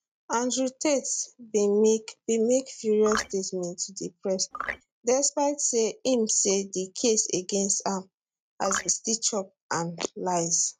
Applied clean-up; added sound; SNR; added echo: neural mask model RNNoise.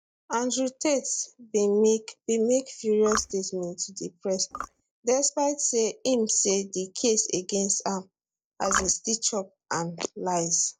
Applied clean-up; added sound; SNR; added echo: neural mask model DeepFilterNet 3.